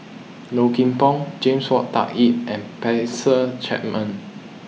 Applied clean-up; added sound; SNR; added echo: none; none; none; none.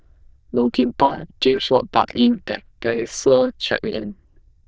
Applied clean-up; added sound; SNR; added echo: neural diffusion model UNIVERSE++.